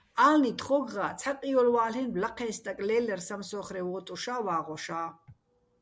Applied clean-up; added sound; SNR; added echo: none; none; none; none.